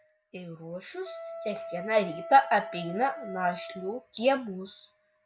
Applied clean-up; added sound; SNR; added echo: none; Wind instrument, woodwind instrument; 13 dB; none.